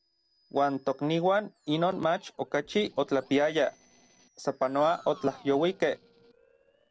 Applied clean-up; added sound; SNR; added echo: neural separator model SepFormer DNS4.